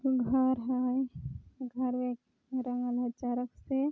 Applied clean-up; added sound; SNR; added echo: none; none; none; none.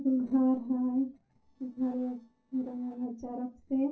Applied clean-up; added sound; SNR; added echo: neural separator model SepFormer DNS4.